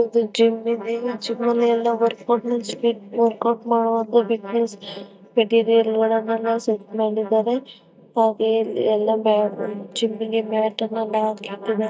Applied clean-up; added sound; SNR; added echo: neural mask model DeepFilterNet 3.